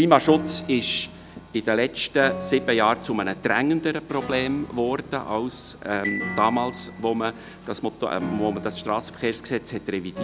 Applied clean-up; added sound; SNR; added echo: none; Glockenspiel + Piano; 12 dB; none.